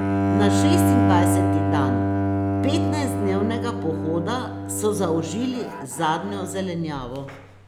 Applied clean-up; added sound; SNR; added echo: none; Bowed string instrument; -4 dB; none.